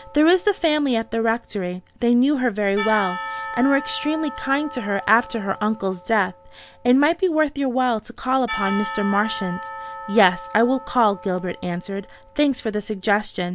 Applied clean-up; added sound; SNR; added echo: none; Percussion; 13 dB; none.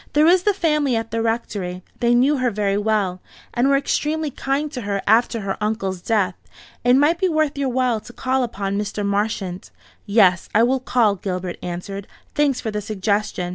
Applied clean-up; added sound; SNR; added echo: none; none; none; none.